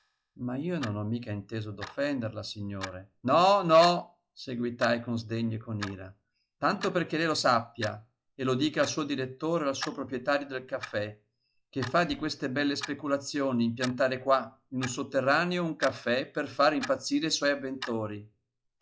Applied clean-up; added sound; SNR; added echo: classical method log-MMSE.